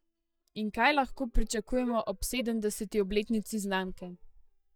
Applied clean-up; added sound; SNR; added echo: neural mask model DeepFilterNet 3.